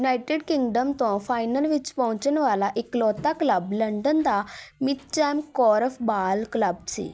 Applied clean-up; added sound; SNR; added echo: none; none; none; none.